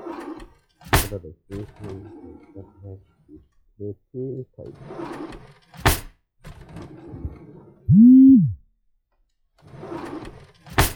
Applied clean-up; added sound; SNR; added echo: classical method log-MMSE.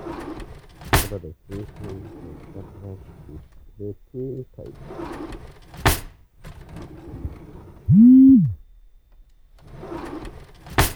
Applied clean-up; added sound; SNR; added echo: none; Drawer open or close; 8 dB; none.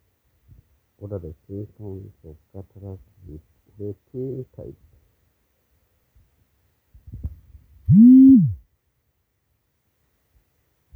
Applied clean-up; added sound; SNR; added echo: none; none; none; none.